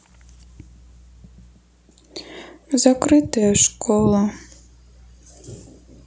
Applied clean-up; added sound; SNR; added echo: none; none; none; none.